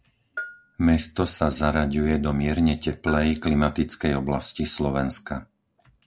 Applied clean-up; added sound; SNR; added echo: none; Bell; 18 dB; none.